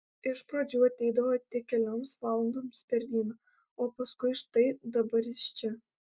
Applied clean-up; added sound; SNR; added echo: none; none; none; none.